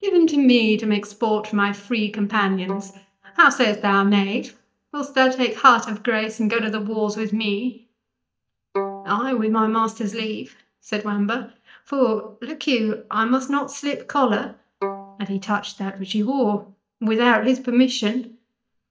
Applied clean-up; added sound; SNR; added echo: neural mask model DeepFilterNet 3.